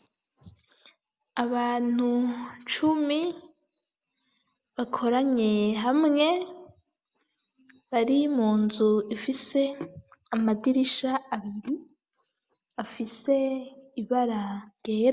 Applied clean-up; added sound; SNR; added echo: none; none; none; none.